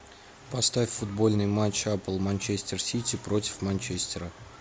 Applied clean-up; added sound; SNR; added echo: none; none; none; none.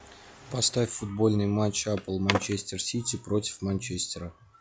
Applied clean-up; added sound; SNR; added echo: classical method log-MMSE.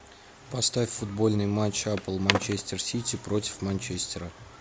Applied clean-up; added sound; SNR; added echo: none; Skateboard; 8 dB; none.